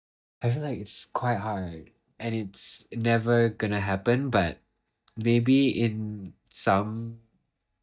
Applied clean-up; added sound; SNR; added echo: neural mask model DeepFilterNet 3.